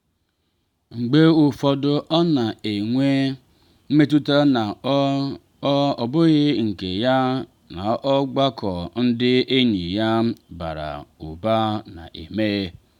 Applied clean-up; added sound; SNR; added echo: none; none; none; none.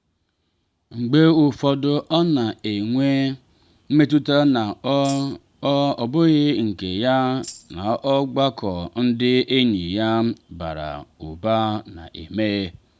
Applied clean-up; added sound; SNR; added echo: none; Tambourine; 15 dB; none.